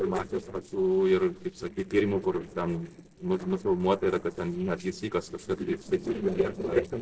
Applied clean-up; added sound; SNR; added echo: neural separator model SepFormer DNS4.